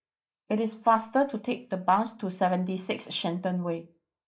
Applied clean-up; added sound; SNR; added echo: neural mask model Resemble Enhance denoiser.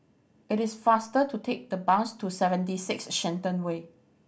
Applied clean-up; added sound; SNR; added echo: none; none; none; none.